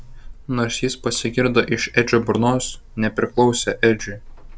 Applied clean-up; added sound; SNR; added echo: none; Buzz; 17 dB; none.